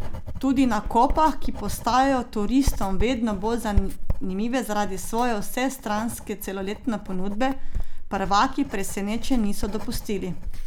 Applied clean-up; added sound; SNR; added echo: none; Writing; 1 dB; none.